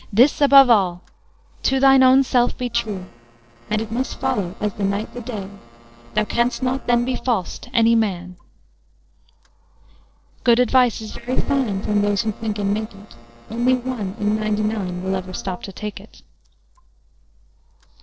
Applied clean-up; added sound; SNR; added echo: neural separator model SepFormer DNS4.